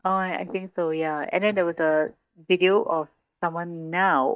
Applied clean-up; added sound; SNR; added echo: neural mask model DeepFilterNet 3.